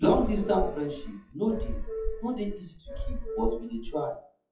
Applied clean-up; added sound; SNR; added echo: classical method WPE with log-MMSE.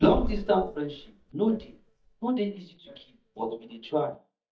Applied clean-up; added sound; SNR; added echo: neural mask model DeepFilterNet 3.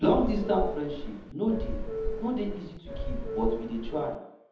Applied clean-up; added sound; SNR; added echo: none; Subway, metro, underground / Doorbell; 3 dB; reverberation time 1.0 s.